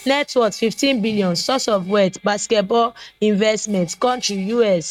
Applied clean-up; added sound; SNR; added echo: neural mask model RNNoise.